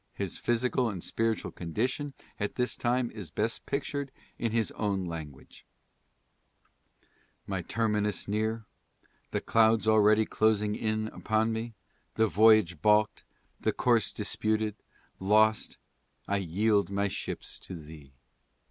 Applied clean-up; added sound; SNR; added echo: none; none; none; none.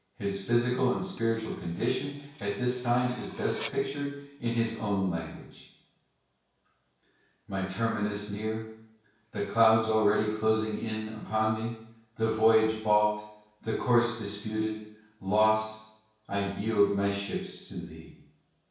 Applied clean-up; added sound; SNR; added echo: none; Cutlery, silverware; 14 dB; reverberation time 0.7 s.